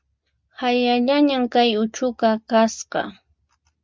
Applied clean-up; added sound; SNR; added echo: none; none; none; none.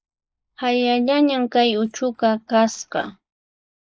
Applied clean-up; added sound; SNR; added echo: neural mask model Resemble Enhance denoiser.